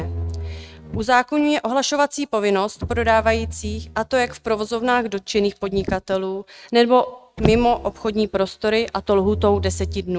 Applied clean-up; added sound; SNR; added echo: neural mask model RNNoise.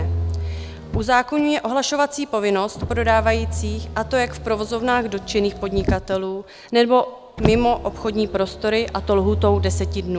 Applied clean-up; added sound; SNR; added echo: none; Motor vehicle (road); 6 dB; none.